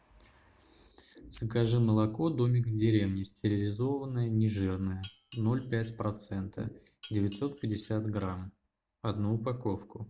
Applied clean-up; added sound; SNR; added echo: none; Dishes, pots, and pans; 12 dB; none.